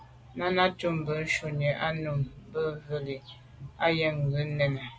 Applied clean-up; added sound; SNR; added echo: none; none; none; none.